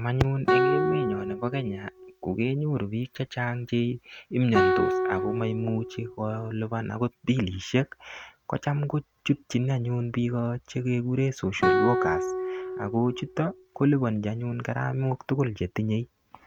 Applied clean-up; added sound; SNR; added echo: neural mask model RNNoise.